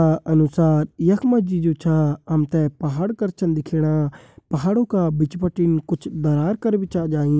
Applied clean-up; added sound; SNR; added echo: none; none; none; none.